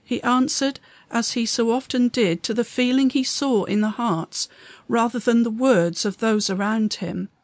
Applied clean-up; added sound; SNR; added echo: none; none; none; none.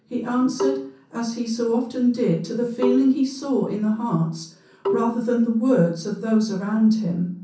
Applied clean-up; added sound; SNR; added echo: none; Marimba, xylophone; 6 dB; reverberation time 0.6 s.